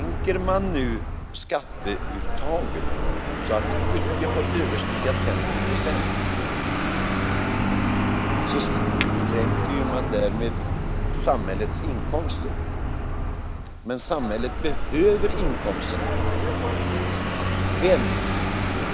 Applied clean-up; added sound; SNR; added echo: none; Vehicle + Chink, clink; -5 dB; none.